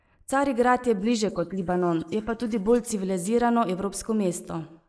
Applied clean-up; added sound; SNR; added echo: neural mask model Resemble Enhance denoiser.